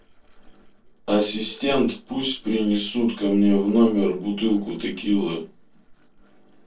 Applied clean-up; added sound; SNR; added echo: neural separator model SepFormer DNS4.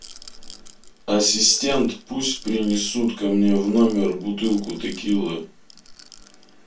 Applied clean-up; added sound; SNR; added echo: none; Rattle / Rattle (instrument); 20 dB; reverberation time 0.2 s.